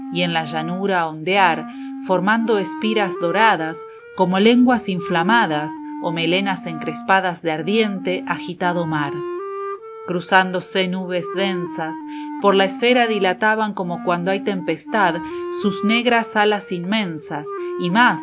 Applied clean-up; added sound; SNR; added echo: none; Wind instrument, woodwind instrument; 11 dB; none.